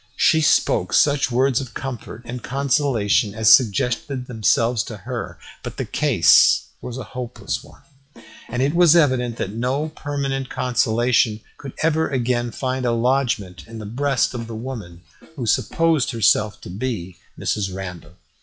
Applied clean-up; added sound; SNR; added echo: classical method log-MMSE.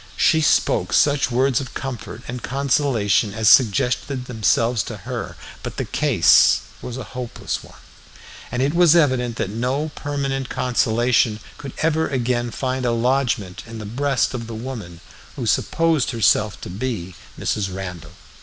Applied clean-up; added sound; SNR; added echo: none; none; none; none.